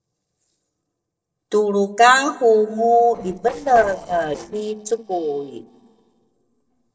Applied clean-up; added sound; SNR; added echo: neural separator model SepFormer DNS4.